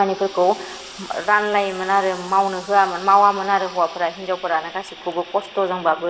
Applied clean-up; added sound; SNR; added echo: none; Frying (food); 20 dB; none.